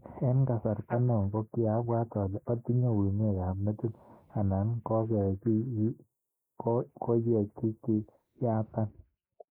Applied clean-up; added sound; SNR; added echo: neural mask model Resemble Enhance denoiser.